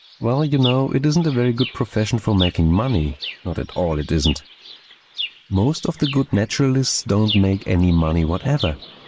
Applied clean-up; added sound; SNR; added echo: neural mask model Resemble Enhance denoiser.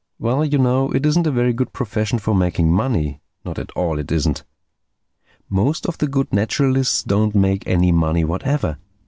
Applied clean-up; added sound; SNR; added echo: none; none; none; none.